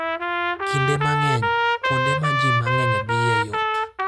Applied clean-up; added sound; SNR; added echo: none; Trumpet; -4 dB; none.